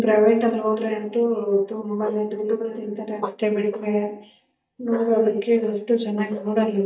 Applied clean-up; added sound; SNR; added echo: neural mask model DeepFilterNet 3.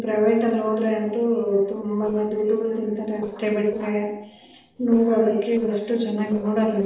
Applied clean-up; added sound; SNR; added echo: neural separator model SepFormer DNS4.